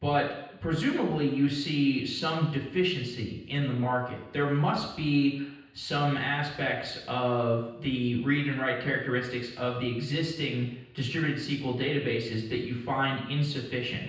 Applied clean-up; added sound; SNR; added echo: none; none; none; reverberation time 0.9 s.